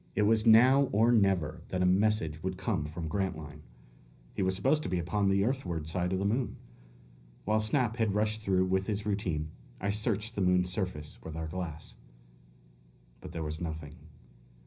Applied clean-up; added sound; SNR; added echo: none; none; none; reverberation time 0.5 s.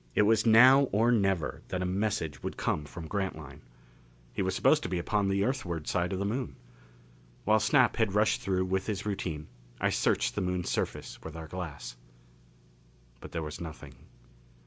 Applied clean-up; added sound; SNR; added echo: none; none; none; none.